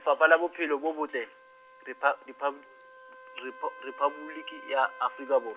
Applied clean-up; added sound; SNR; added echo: none; Trumpet; 19 dB; none.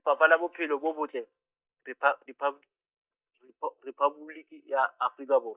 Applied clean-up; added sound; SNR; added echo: neural mask model DeepFilterNet 3.